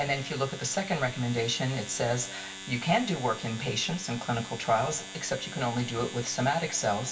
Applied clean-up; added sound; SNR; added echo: none; Domestic sounds, home sounds; 12 dB; reverberation time 0.2 s.